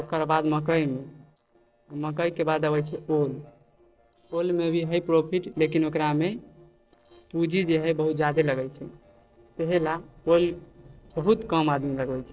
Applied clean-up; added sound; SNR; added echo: neural separator model SepFormer DNS4.